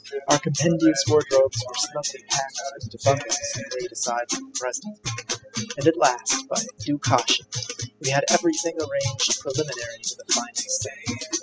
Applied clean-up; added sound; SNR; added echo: classical method spectral subtraction.